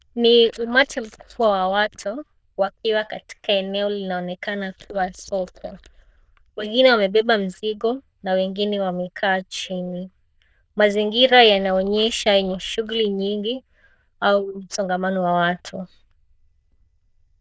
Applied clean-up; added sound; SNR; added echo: neural diffusion model UNIVERSE++.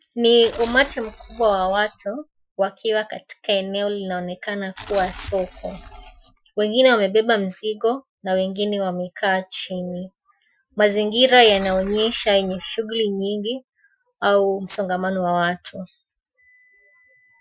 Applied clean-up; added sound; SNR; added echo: classical method Wiener filter.